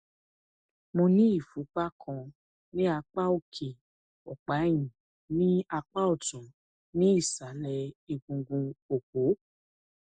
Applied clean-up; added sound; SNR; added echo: none; none; none; none.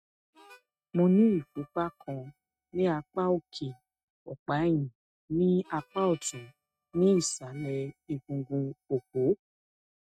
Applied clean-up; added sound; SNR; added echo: neural mask model RNNoise.